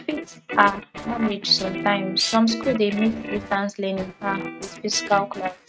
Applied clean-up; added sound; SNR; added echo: neural mask model RNNoise.